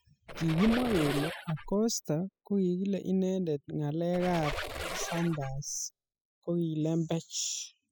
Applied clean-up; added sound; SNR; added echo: classical method spectral subtraction.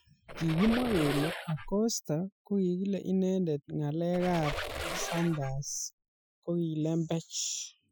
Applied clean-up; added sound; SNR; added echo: classical method Wiener filter.